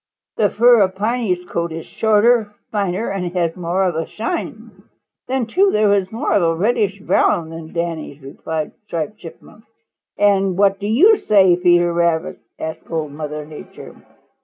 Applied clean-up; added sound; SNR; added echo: none; none; none; none.